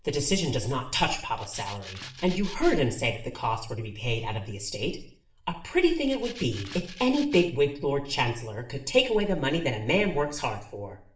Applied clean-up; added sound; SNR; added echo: none; Rattle (instrument); 16 dB; reverberation time 0.6 s.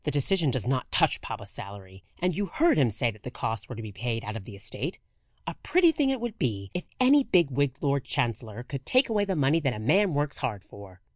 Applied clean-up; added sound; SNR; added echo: none; none; none; none.